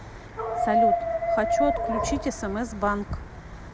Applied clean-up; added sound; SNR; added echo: none; Dog; -3 dB; none.